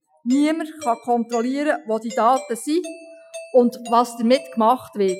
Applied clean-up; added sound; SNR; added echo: classical method Wiener filter.